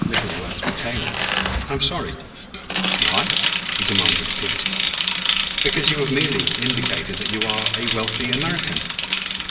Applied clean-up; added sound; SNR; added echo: none; Bicycle; -4 dB; reverberation time 1.1 s.